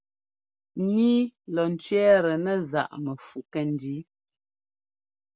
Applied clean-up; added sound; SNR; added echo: none; none; none; none.